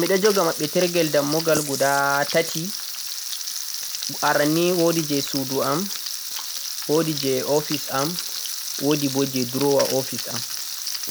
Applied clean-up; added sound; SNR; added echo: none; Frying (food); 5 dB; none.